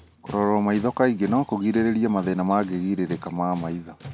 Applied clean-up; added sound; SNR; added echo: none; Tools; 20 dB; none.